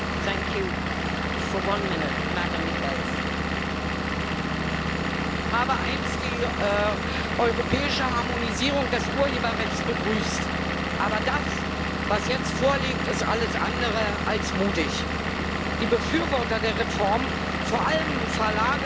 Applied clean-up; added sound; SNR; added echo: none; Engine / Vehicle; -2 dB; none.